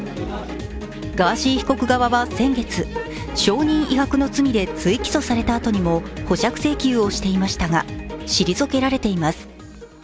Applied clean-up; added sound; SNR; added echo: none; none; none; none.